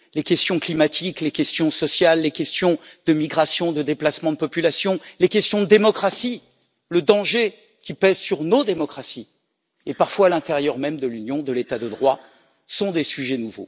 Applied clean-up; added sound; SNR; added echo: none; none; none; none.